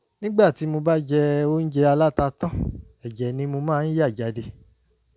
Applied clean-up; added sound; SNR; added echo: none; none; none; none.